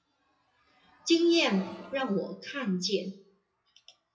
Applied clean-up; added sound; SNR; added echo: classical method WPE with log-MMSE.